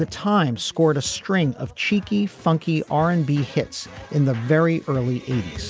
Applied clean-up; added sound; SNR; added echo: none; none; none; none.